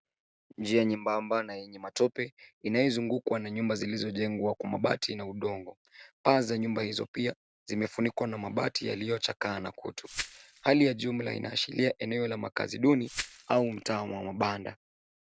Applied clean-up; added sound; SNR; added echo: none; Glass; 13 dB; none.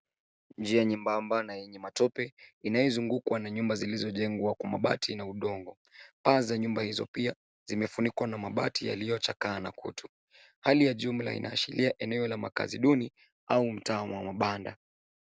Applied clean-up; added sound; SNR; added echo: none; none; none; none.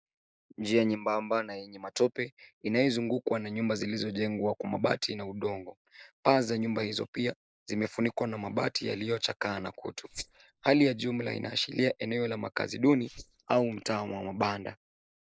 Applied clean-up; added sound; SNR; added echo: neural mask model Resemble Enhance denoiser.